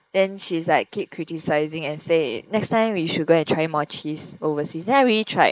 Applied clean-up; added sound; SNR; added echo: neural mask model Resemble Enhance denoiser.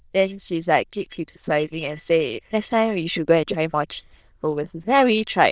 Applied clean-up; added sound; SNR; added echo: neural diffusion model UNIVERSE++.